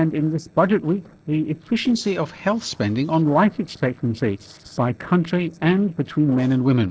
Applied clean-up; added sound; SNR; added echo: neural separator model SepFormer DNS4.